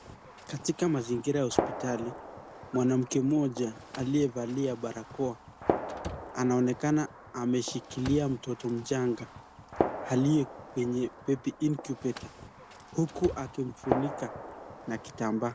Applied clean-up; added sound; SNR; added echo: none; Gunshot, gunfire + Slam / Wood; 8 dB; none.